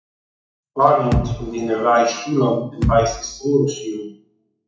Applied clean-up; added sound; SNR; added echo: classical method WPE with log-MMSE.